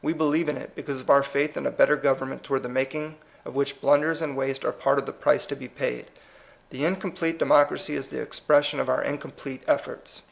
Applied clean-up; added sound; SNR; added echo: none; none; none; none.